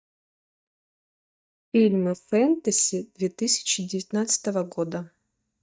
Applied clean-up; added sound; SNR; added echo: neural mask model DeepFilterNet 3.